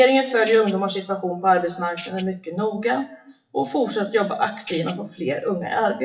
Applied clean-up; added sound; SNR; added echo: classical method WPE with log-MMSE.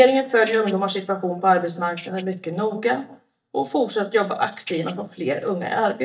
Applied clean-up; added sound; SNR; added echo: neural mask model DeepFilterNet 3.